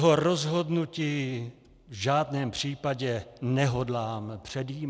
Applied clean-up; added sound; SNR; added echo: none; none; none; none.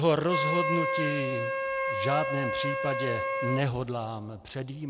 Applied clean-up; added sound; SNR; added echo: none; Wind instrument, woodwind instrument; 1 dB; none.